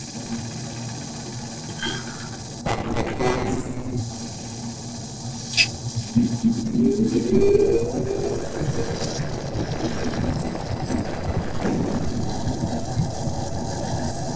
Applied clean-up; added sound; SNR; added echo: neural separator model SepFormer DNS4.